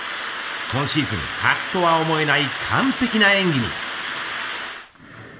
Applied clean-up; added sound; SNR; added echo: none; none; none; reverberation time 2.0 s.